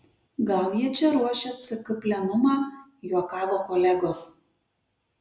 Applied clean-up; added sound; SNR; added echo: none; none; none; none.